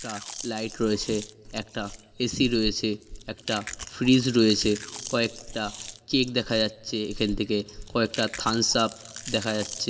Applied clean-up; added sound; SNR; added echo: none; Chewing, mastication; 13 dB; reverberation time 0.6 s.